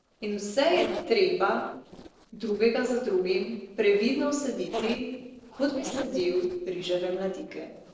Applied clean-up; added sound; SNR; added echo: neural separator model SepFormer DNS4.